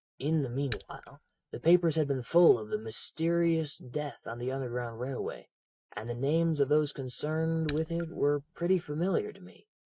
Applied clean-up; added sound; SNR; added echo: neural mask model RNNoise.